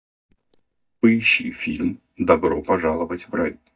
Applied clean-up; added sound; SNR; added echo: neural mask model DeepFilterNet 3.